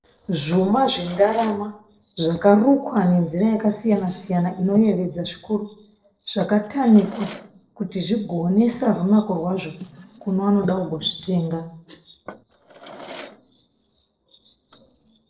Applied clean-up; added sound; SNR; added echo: neural separator model SepFormer DNS4.